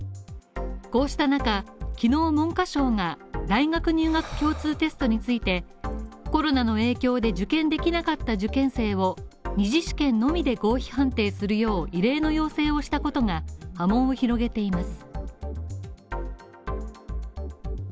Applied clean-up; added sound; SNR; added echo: none; Breathing; 18 dB; none.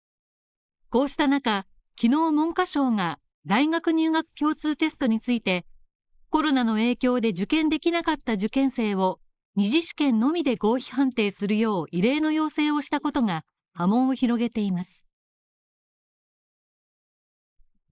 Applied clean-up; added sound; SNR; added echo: neural mask model Resemble Enhance denoiser.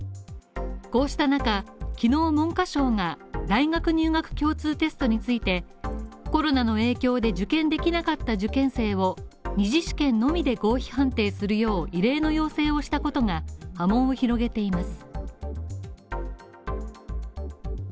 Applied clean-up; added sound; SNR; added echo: none; none; none; none.